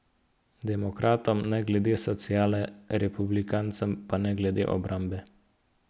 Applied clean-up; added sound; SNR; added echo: none; none; none; none.